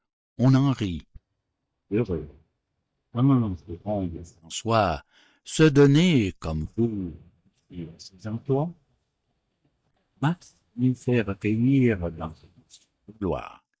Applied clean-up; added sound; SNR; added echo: neural mask model DeepFilterNet 3.